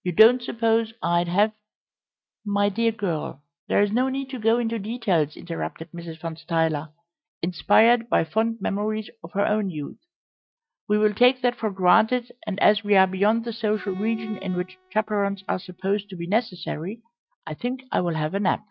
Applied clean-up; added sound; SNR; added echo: neural mask model RNNoise.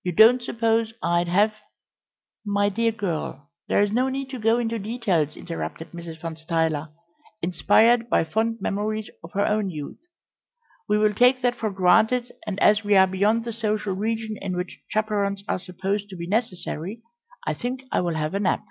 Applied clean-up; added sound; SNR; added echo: none; none; none; none.